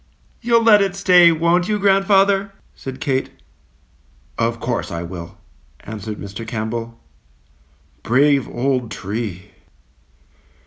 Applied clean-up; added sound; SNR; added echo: none; none; none; none.